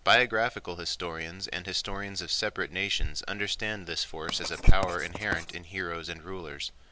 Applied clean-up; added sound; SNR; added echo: none; Writing; 14 dB; none.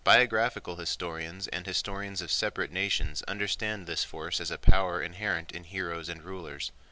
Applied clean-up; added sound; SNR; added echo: none; none; none; none.